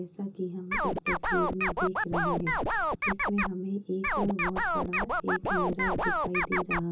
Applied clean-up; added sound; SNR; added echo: none; Scratching (performance technique); -4 dB; reverberation time 0.2 s.